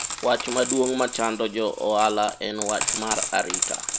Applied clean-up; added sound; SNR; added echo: none; Coin (dropping); 4 dB; none.